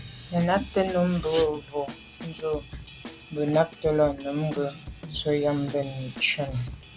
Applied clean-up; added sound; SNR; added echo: none; Drum / Drum kit; 15 dB; none.